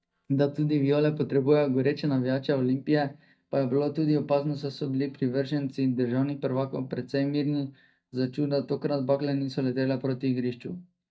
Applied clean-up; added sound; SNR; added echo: neural mask model DeepFilterNet 3.